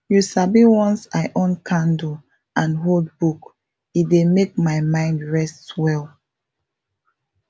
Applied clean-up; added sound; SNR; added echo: none; none; none; none.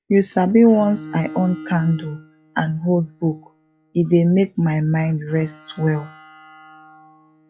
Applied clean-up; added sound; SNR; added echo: classical method log-MMSE.